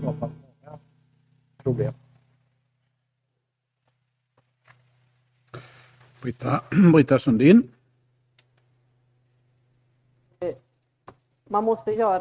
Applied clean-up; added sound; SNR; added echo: neural mask model RNNoise.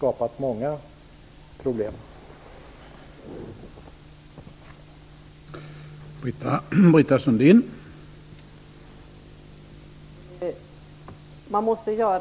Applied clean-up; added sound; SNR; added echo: none; none; none; none.